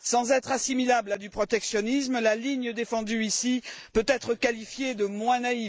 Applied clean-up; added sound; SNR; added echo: neural mask model Resemble Enhance denoiser.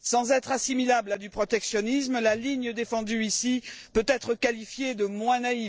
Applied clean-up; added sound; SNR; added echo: neural separator model SepFormer DNS4.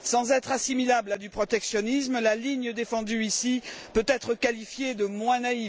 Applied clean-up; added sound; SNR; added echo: none; none; none; none.